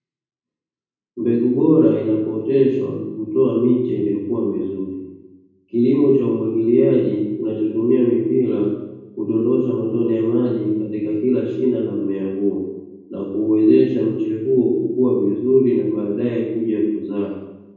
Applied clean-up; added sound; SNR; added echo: none; none; none; reverberation time 1.1 s.